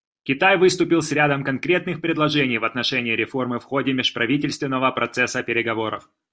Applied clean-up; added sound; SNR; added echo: none; none; none; none.